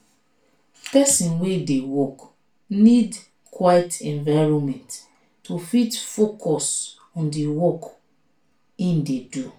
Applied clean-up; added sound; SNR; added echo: none; none; none; reverberation time 0.3 s.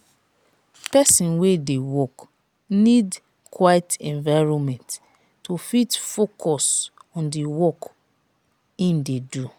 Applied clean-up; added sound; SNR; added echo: none; none; none; none.